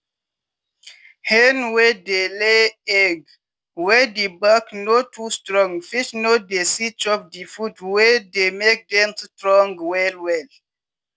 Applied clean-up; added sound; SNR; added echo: none; none; none; none.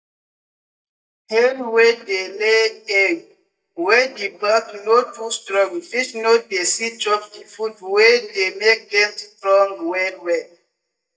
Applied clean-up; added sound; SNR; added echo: neural mask model DeepFilterNet 3.